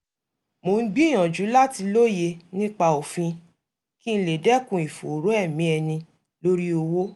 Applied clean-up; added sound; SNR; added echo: none; none; none; none.